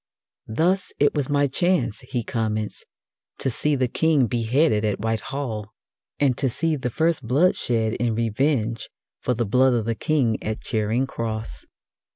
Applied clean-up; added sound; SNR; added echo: none; none; none; none.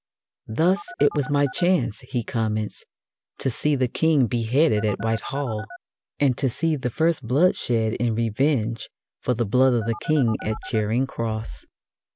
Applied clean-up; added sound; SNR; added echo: none; Telephone; 15 dB; none.